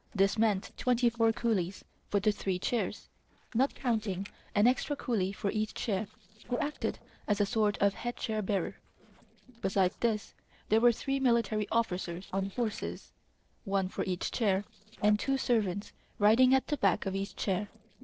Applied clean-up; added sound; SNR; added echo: neural separator model SepFormer DNS4.